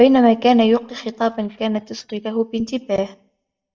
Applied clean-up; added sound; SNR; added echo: neural mask model DeepFilterNet 3.